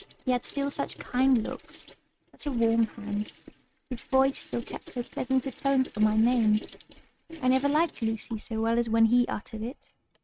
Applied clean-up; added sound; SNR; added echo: neural mask model RNNoise.